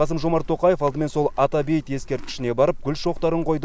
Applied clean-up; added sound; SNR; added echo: none; Livestock, farm animals, working animals; 10 dB; none.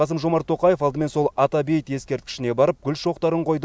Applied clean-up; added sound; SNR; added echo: none; none; none; none.